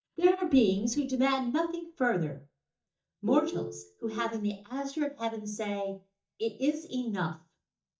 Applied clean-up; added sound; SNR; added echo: neural mask model DeepFilterNet 3.